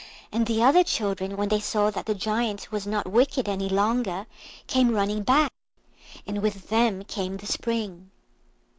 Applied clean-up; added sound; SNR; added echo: none; none; none; none.